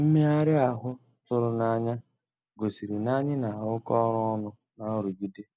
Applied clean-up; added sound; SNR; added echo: none; none; none; none.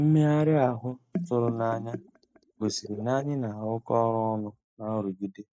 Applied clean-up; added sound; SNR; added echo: neural mask model DeepFilterNet 3.